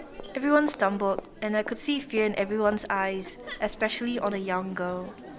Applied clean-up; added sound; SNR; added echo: none; Crowd; 14 dB; none.